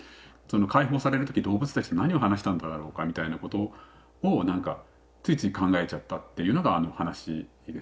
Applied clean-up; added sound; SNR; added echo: none; none; none; none.